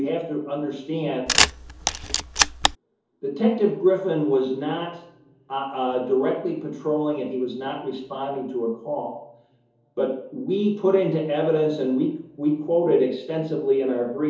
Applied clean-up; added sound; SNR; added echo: none; Camera; -2 dB; reverberation time 2.8 s.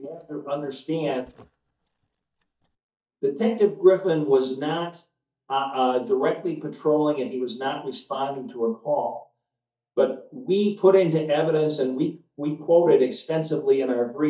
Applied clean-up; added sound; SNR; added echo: neural mask model DeepFilterNet 3.